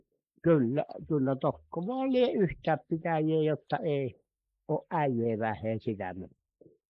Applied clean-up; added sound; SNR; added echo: neural mask model Resemble Enhance denoiser.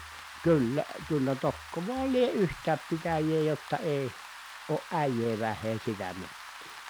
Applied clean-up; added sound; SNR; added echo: none; Rain; 14 dB; none.